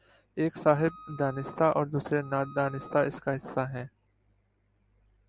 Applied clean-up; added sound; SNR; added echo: none; Wind instrument, woodwind instrument; 19 dB; none.